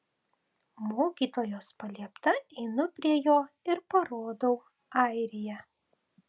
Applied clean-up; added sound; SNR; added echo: none; none; none; none.